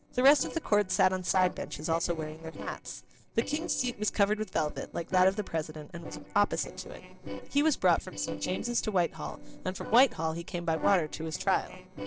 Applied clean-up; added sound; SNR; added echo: neural separator model SepFormer DNS4.